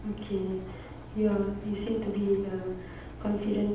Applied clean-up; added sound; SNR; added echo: none; Engine; 12 dB; reverberation time 0.8 s.